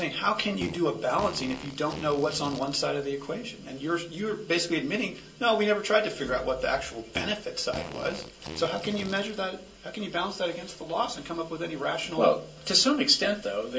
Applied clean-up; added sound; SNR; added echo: none; Fart; 13 dB; reverberation time 0.2 s.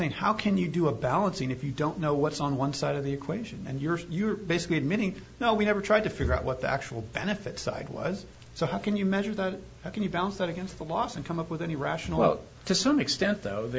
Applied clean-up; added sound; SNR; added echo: none; none; none; none.